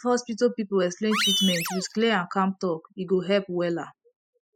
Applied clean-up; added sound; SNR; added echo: classical method spectral subtraction.